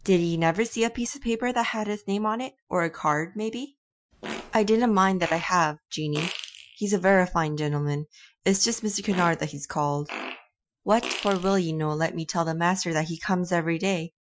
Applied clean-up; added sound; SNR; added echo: classical method Wiener filter.